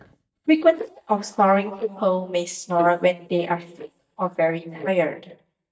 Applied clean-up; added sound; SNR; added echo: neural mask model DeepFilterNet 3.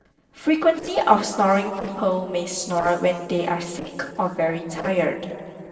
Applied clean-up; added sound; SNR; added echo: neural separator model SepFormer DNS4.